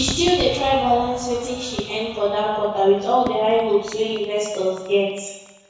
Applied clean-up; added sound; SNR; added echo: none; Crowd / Fireworks; 15 dB; reverberation time 1.0 s.